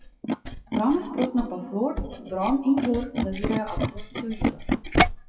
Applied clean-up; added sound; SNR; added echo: classical method WPE with log-MMSE.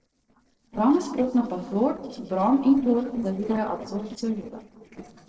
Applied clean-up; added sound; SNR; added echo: neural separator model SepFormer DNS4.